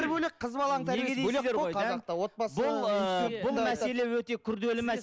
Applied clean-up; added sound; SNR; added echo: none; none; none; none.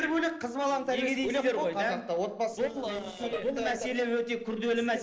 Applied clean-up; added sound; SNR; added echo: neural separator model SepFormer DNS4.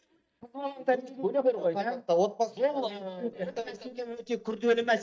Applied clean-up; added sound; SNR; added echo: neural mask model DeepFilterNet 3.